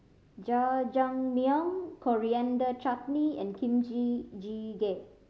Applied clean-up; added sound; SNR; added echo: none; none; none; none.